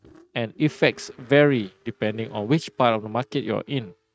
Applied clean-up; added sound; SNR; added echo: neural mask model RNNoise.